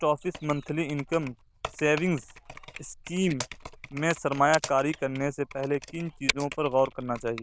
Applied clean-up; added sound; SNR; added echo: neural diffusion model UNIVERSE++.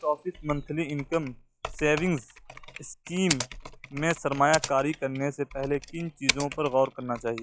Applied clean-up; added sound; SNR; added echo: classical method log-MMSE.